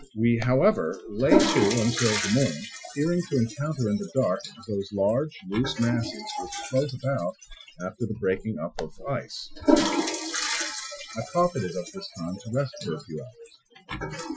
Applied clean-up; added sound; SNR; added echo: classical method Wiener filter.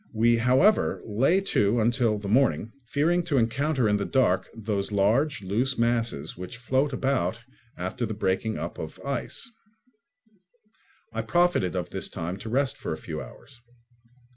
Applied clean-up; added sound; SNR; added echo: none; none; none; none.